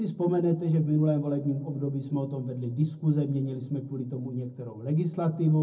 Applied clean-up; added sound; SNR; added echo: none; none; none; reverberation time 0.4 s.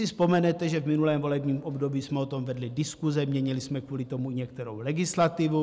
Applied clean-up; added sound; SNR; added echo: none; none; none; none.